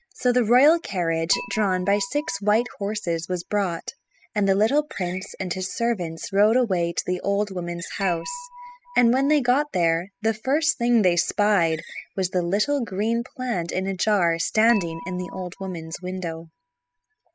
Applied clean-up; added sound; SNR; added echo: classical method spectral subtraction.